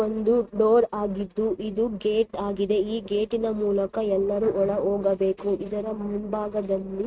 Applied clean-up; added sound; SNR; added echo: neural mask model RNNoise.